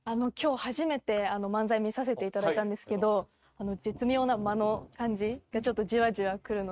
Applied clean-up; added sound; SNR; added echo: neural mask model RNNoise.